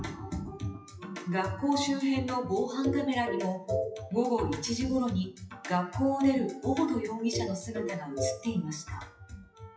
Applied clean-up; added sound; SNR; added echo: classical method WPE with log-MMSE.